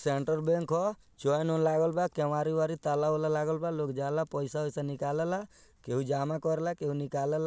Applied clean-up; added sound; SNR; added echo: none; none; none; none.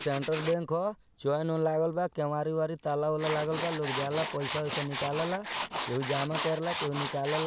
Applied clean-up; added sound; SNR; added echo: none; Tools; 5 dB; none.